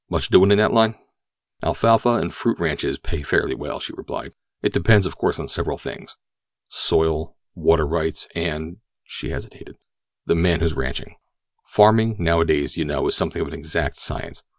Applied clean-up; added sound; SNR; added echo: none; none; none; none.